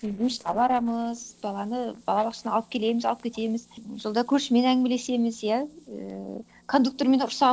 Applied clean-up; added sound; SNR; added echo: neural separator model SepFormer DNS4.